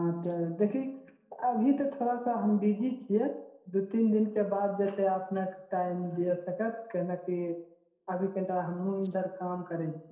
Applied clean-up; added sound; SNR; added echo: neural separator model SepFormer DNS4.